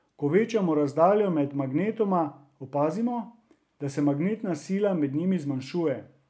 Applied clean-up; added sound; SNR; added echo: none; none; none; none.